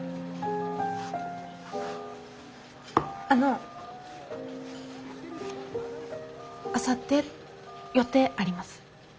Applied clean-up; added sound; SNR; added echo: none; Telephone; 18 dB; none.